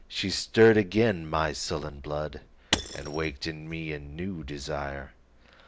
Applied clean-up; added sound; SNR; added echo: none; Shatter / Crushing; 8 dB; none.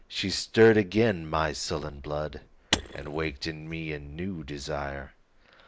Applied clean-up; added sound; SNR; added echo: neural mask model Resemble Enhance denoiser.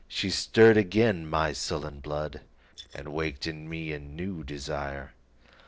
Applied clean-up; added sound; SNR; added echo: neural separator model SepFormer DNS4.